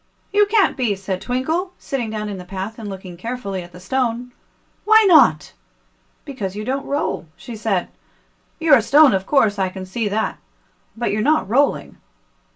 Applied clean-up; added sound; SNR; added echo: none; none; none; reverberation time 0.2 s.